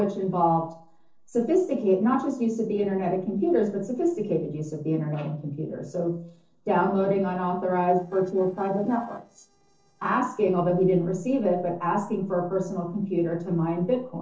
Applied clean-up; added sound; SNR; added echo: neural separator model SepFormer DNS4.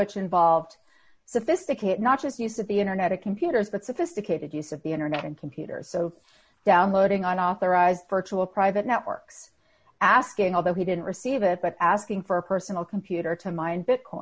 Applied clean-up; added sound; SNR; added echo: none; none; none; none.